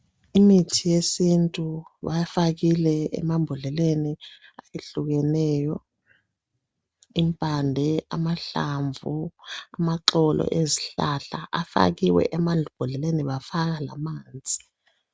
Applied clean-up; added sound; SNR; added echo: none; none; none; none.